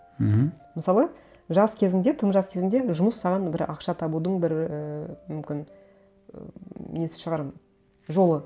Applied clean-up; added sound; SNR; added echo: none; none; none; none.